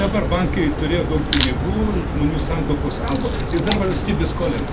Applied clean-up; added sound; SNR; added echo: none; Crack; 0 dB; none.